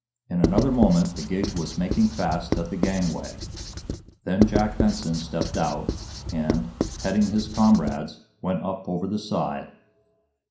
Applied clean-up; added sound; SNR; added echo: none; Writing; 4 dB; reverberation time 0.5 s.